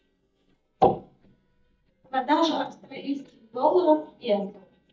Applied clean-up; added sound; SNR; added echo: neural mask model DeepFilterNet 3.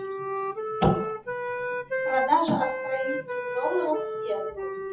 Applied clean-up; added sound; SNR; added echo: classical method WPE with log-MMSE.